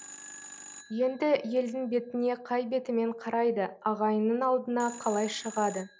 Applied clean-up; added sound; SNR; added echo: none; Telephone; 19 dB; none.